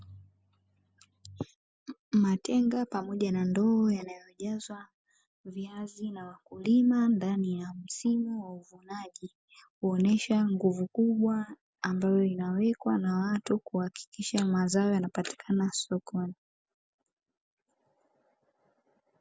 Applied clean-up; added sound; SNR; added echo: none; none; none; none.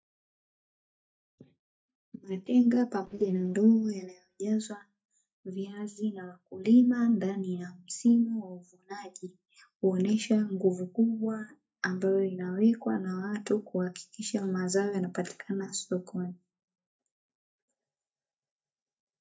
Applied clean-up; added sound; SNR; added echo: neural mask model DeepFilterNet 3.